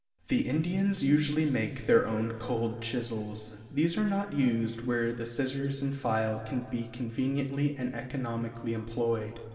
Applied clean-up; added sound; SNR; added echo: none; none; none; reverberation time 2.0 s.